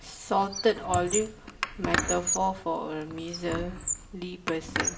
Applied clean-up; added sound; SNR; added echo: none; Squeak; 3 dB; reverberation time 0.7 s.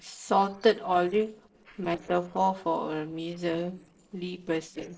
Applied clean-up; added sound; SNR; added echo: neural separator model SepFormer DNS4.